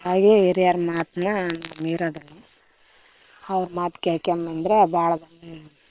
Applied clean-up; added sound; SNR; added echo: neural separator model SepFormer WHAM!.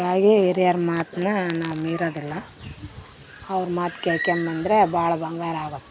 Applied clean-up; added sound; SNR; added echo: none; none; none; none.